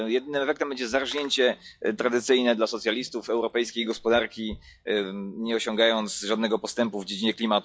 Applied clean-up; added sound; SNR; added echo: classical method log-MMSE.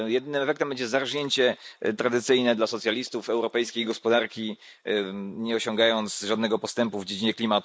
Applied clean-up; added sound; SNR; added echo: neural mask model Resemble Enhance denoiser.